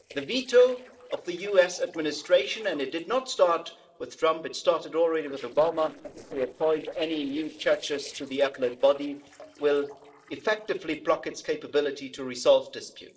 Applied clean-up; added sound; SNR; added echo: neural separator model SepFormer DNS4.